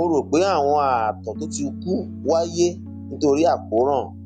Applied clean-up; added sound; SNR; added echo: none; Piano; 13 dB; none.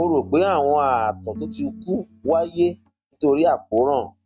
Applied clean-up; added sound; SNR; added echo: neural mask model RNNoise.